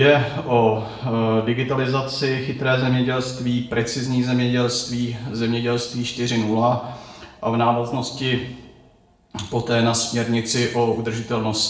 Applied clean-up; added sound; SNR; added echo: none; none; none; reverberation time 0.6 s.